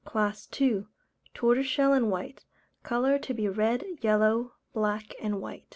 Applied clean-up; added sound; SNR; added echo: none; none; none; none.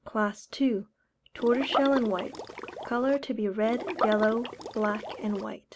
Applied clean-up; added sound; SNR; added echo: none; Liquid; 7 dB; none.